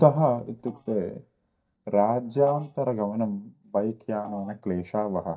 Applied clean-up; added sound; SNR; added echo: neural mask model DeepFilterNet 3.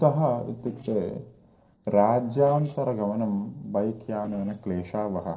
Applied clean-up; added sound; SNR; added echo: neural separator model SepFormer DNS4.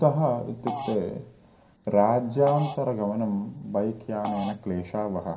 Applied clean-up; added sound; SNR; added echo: none; Fart; 13 dB; reverberation time 0.3 s.